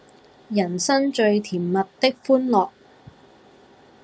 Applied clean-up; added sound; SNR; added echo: none; none; none; none.